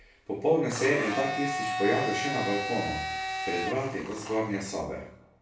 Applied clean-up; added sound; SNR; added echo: none; Domestic sounds, home sounds; 5 dB; reverberation time 0.3 s.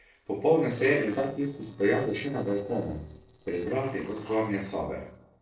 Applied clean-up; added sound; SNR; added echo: neural separator model SepFormer DNS4.